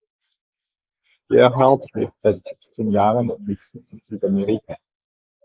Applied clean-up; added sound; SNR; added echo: neural mask model Resemble Enhance denoiser.